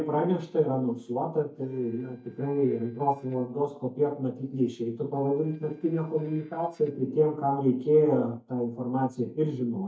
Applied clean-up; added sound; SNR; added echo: neural mask model DeepFilterNet 3.